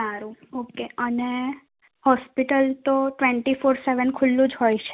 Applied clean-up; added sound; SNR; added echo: none; none; none; none.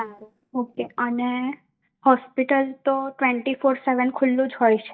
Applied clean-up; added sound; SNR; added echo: neural mask model DeepFilterNet 3.